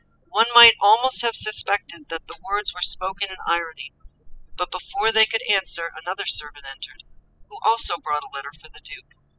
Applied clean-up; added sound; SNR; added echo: classical method spectral subtraction.